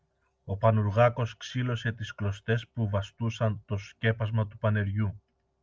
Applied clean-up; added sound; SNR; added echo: none; none; none; none.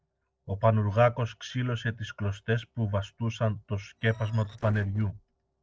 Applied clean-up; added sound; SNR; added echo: neural separator model SepFormer DNS4.